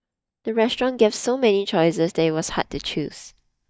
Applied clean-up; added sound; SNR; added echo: neural mask model DeepFilterNet 3.